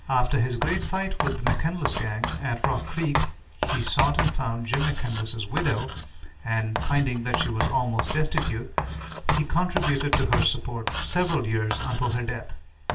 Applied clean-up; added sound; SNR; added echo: none; Writing; 4 dB; reverberation time 0.2 s.